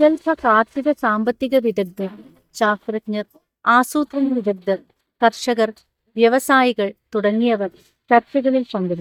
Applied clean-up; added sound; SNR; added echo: neural mask model DeepFilterNet 3.